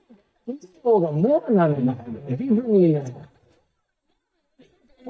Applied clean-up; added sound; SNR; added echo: neural mask model DeepFilterNet 3.